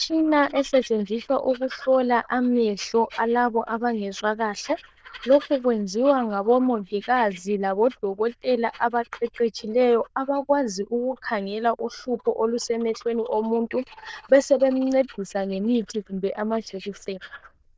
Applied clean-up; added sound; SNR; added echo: neural diffusion model UNIVERSE++.